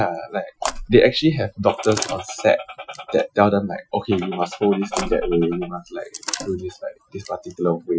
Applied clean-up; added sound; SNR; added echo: classical method Wiener filter.